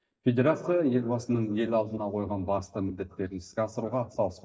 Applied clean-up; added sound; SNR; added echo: neural mask model DeepFilterNet 3.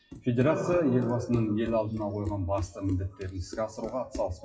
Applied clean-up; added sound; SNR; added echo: classical method WPE with log-MMSE.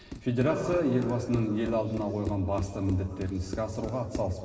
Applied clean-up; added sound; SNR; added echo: none; Run; 13 dB; reverberation time 2.1 s.